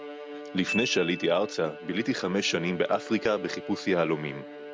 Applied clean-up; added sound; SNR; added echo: none; Glockenspiel + Bowed string instrument; 11 dB; none.